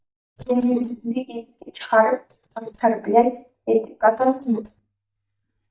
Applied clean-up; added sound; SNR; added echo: neural mask model DeepFilterNet 3.